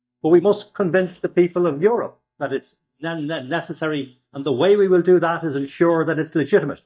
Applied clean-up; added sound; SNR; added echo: neural mask model DeepFilterNet 3.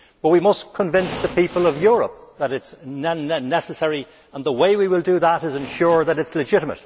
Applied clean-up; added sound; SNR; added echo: none; none; none; none.